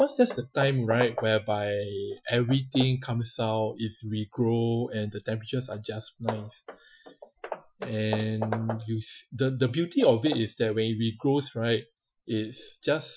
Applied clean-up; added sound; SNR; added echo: classical method Wiener filter.